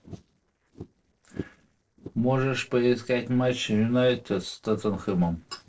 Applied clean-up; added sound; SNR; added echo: neural separator model SepFormer DNS4.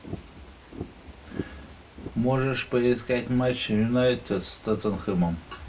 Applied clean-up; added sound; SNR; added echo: none; Fireworks / Ocean; 15 dB; reverberation time 0.2 s.